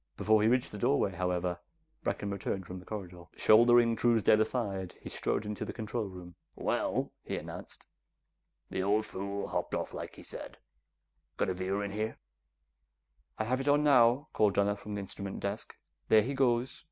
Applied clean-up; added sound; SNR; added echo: none; none; none; none.